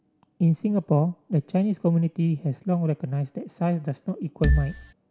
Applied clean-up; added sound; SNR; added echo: none; Marimba, xylophone; -2 dB; none.